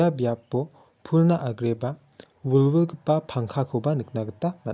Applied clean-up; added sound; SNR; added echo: none; none; none; none.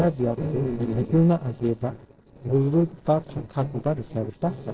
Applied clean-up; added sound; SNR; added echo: neural separator model SepFormer DNS4.